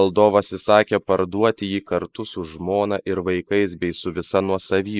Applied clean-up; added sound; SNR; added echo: neural mask model Resemble Enhance denoiser.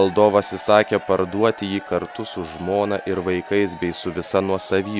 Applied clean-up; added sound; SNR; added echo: none; Crowd / Cheering; 17 dB; none.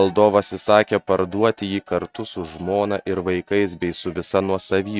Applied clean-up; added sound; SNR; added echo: neural mask model RNNoise.